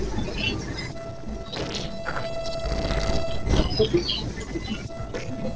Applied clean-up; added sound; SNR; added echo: neural separator model SepFormer DNS4.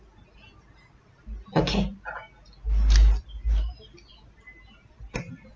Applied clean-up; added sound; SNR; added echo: none; none; none; none.